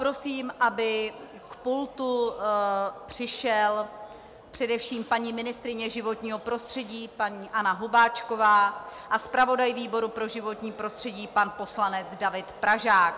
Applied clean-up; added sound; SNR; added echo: none; none; none; none.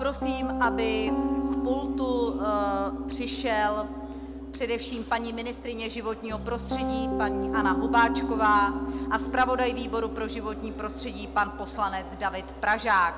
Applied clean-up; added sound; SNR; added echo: none; Piano; 3 dB; none.